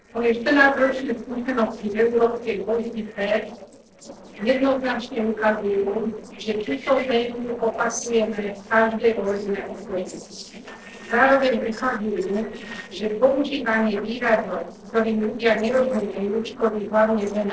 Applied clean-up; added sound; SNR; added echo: neural separator model SepFormer DNS4.